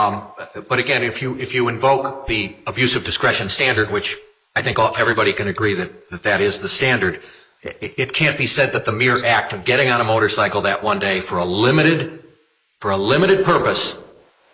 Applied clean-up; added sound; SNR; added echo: neural mask model Resemble Enhance denoiser.